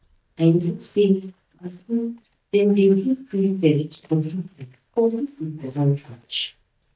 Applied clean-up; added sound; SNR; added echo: neural mask model DeepFilterNet 3.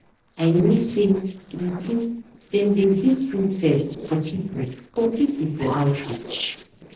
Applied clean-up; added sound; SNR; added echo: neural separator model SepFormer DNS4.